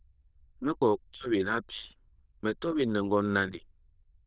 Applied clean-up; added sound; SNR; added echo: neural diffusion model UNIVERSE++.